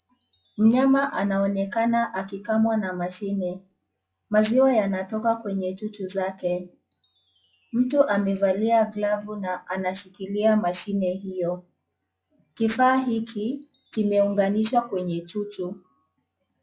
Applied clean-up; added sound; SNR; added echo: classical method log-MMSE.